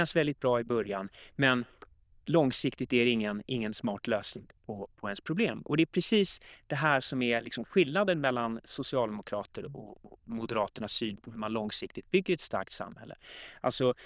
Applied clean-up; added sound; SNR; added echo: neural diffusion model UNIVERSE++.